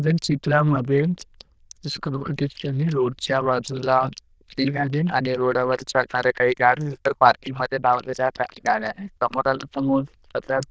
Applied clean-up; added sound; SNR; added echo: neural diffusion model UNIVERSE++.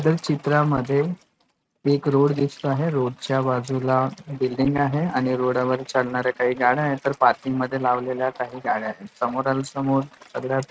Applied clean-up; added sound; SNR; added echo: neural mask model RNNoise.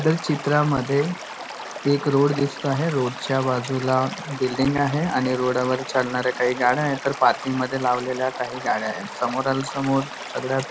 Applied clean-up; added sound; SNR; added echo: none; Stream / Liquid; 11 dB; none.